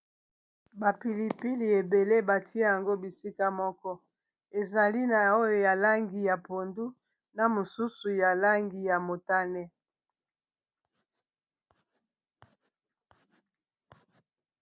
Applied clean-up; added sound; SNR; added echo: none; none; none; none.